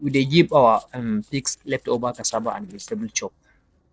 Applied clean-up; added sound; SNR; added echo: neural separator model SepFormer DNS4.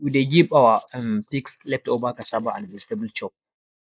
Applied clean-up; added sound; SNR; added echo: neural mask model Resemble Enhance denoiser.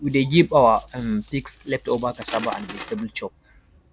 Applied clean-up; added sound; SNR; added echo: none; Coin (dropping); 15 dB; none.